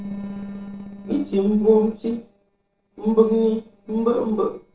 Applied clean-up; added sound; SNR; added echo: neural separator model SepFormer DNS4.